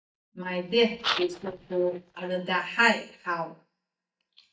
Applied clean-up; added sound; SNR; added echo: neural mask model DeepFilterNet 3.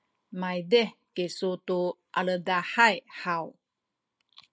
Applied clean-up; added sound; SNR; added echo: none; none; none; none.